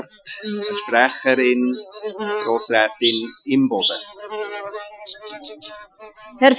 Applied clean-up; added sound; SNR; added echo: classical method Wiener filter.